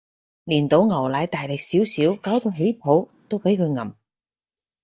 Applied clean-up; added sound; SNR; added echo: neural mask model DeepFilterNet 3.